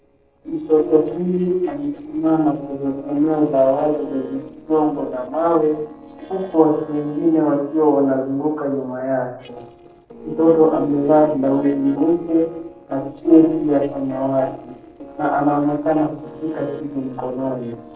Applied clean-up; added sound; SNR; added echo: neural separator model SepFormer DNS4.